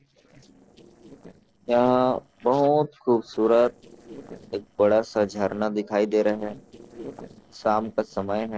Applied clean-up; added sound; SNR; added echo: neural separator model SepFormer DNS4.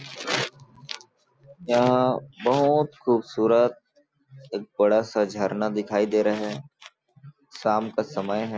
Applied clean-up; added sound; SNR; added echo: none; none; none; none.